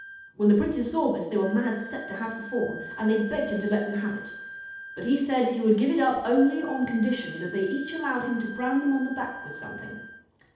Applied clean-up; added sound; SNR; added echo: none; Wind instrument, woodwind instrument; 15 dB; reverberation time 0.8 s.